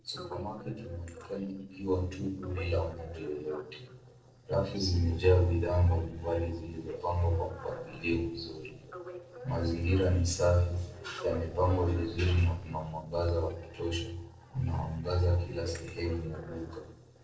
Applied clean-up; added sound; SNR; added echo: neural separator model SepFormer DNS4.